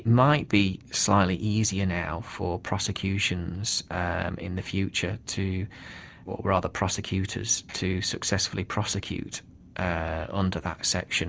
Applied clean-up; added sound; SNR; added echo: none; none; none; none.